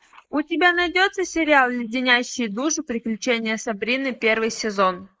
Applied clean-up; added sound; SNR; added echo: neural mask model Resemble Enhance denoiser.